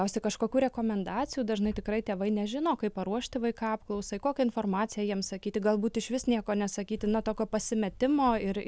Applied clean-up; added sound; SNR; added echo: none; none; none; none.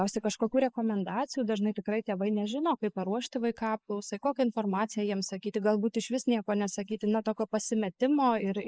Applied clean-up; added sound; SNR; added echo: neural mask model Resemble Enhance denoiser.